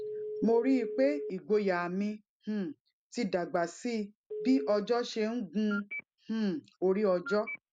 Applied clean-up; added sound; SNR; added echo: none; Telephone; 11 dB; none.